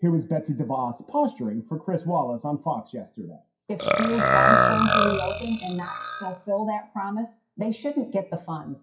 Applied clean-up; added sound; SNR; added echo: classical method WPE with log-MMSE.